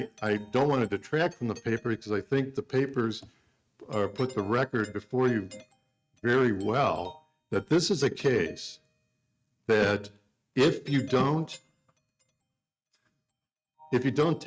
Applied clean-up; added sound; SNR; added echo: neural mask model RNNoise.